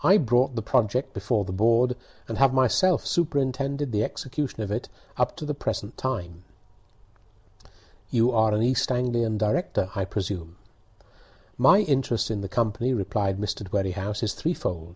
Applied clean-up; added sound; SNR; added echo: none; none; none; none.